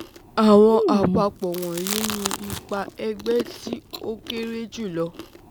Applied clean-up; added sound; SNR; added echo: none; Chewing, mastication; 7 dB; none.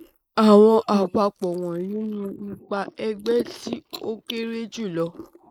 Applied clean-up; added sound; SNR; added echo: neural mask model Resemble Enhance denoiser.